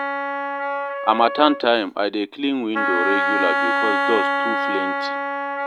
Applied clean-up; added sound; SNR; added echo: none; Wind instrument, woodwind instrument; 0 dB; none.